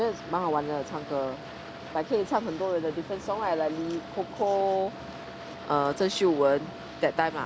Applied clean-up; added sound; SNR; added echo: none; Wind instrument, woodwind instrument + Boat, Water vehicle; 12 dB; none.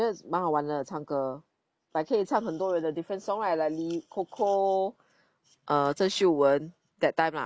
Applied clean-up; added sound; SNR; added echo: none; none; none; none.